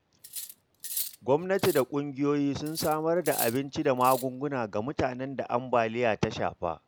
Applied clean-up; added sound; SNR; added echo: none; Cutlery, silverware; 11 dB; none.